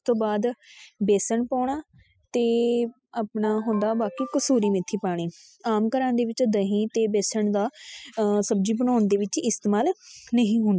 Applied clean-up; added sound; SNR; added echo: classical method spectral subtraction.